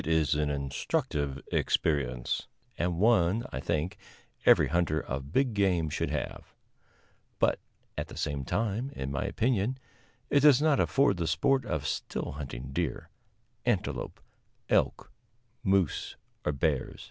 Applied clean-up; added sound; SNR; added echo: none; none; none; none.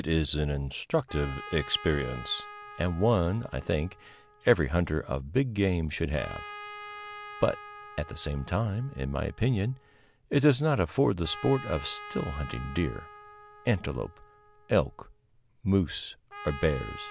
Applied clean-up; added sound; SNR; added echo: none; Trumpet; 17 dB; none.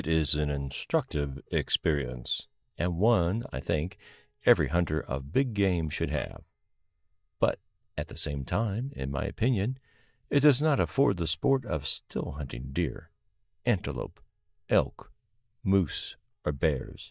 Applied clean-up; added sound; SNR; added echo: neural mask model DeepFilterNet 3.